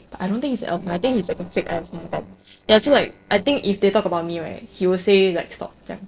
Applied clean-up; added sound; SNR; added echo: neural separator model SepFormer DNS4.